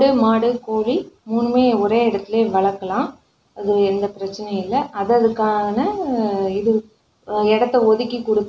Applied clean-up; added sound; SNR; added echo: none; none; none; none.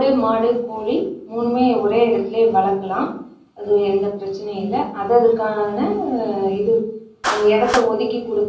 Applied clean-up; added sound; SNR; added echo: none; Clapping; 16 dB; reverberation time 0.6 s.